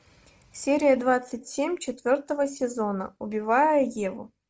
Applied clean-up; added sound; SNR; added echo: none; none; none; none.